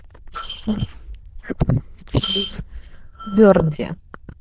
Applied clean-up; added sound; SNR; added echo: neural diffusion model UNIVERSE++.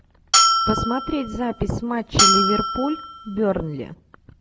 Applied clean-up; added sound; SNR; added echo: none; Bell; -4 dB; none.